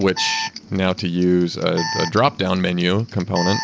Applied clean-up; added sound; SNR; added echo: none; Alarm; 10 dB; none.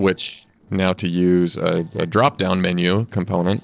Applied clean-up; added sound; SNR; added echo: neural separator model SepFormer DNS4.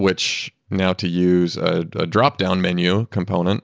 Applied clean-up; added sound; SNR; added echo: none; none; none; none.